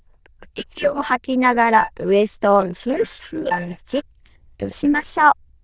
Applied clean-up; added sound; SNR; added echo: neural diffusion model UNIVERSE++.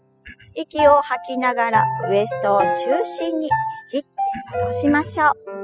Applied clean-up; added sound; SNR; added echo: classical method spectral subtraction.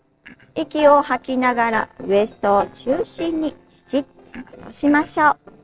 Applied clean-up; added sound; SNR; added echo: neural separator model SepFormer DNS4.